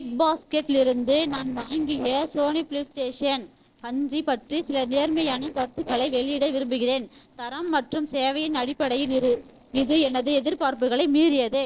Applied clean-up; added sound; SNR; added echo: neural separator model SepFormer DNS4.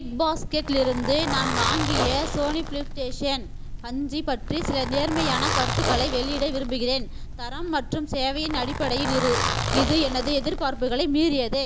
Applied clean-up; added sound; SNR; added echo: none; Zipper (clothing); 3 dB; none.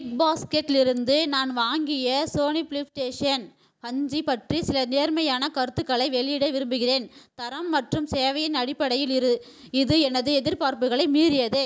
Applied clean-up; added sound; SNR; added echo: none; none; none; none.